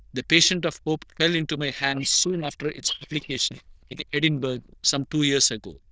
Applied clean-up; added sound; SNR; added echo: neural diffusion model UNIVERSE++.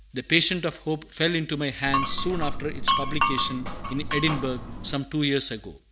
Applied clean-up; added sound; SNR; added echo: none; Glass; 1 dB; none.